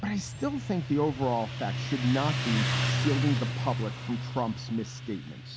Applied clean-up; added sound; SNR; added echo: none; Motorcycle; 1 dB; none.